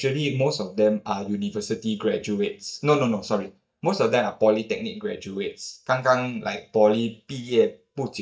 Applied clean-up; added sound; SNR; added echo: neural mask model DeepFilterNet 3.